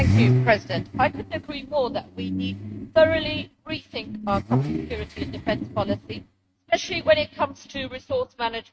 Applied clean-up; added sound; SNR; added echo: neural mask model RNNoise.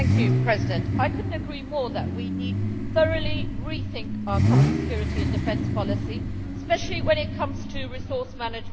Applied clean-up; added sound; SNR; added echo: none; Idling / Accelerating, revving, vroom / Car; -5 dB; none.